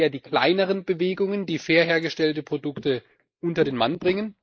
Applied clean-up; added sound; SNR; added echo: neural mask model Resemble Enhance denoiser.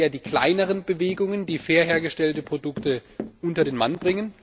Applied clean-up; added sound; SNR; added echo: none; Run; 16 dB; none.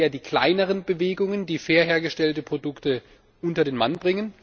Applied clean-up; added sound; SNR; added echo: none; none; none; none.